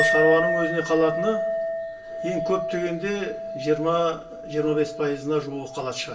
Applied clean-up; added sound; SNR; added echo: none; Chink, clink; 3 dB; reverberation time 0.2 s.